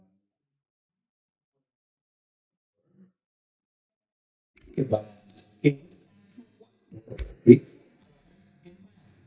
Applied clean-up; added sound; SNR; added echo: neural mask model DeepFilterNet 3.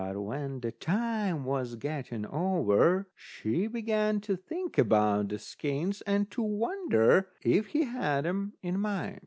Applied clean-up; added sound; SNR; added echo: none; none; none; none.